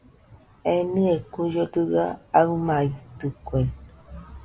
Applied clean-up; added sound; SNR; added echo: none; none; none; none.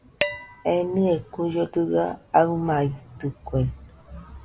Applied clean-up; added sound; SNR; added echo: none; Dishes, pots, and pans; 11 dB; none.